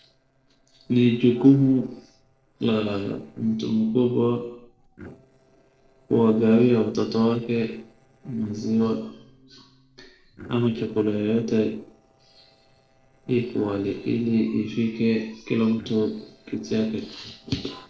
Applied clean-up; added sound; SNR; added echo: neural separator model SepFormer DNS4.